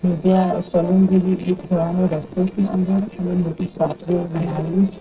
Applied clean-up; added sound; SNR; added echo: neural separator model SepFormer DNS4.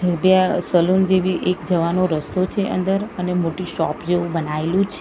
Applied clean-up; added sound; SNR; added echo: none; none; none; none.